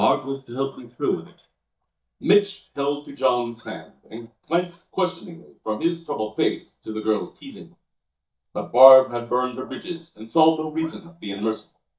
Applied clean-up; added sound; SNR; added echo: neural mask model DeepFilterNet 3.